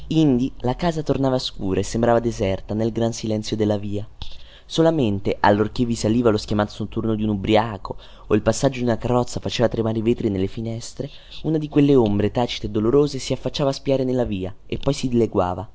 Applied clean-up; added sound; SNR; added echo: none; none; none; none.